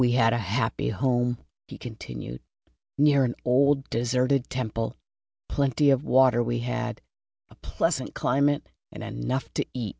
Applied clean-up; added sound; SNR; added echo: none; none; none; none.